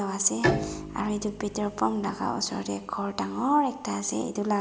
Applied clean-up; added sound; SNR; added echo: none; Bowed string instrument; 7 dB; none.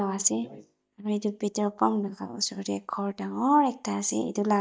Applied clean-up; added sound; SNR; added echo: neural mask model DeepFilterNet 3.